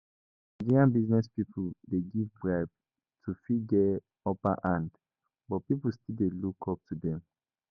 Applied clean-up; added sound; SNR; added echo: none; none; none; none.